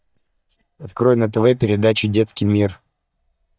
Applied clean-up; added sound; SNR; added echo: neural mask model DeepFilterNet 3.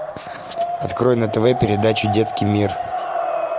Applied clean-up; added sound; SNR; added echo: none; none; none; none.